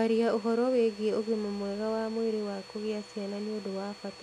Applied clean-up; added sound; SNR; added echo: none; Domestic sounds, home sounds; 19 dB; none.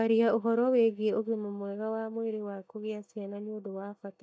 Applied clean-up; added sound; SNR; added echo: neural mask model DeepFilterNet 3.